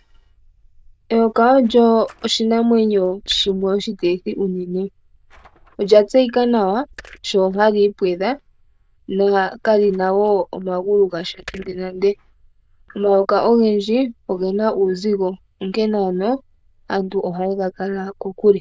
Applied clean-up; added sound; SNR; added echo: neural diffusion model UNIVERSE++.